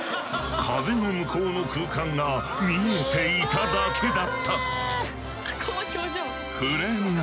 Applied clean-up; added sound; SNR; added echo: none; none; none; none.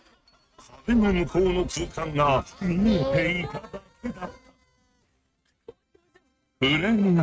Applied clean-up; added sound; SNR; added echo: neural mask model RNNoise.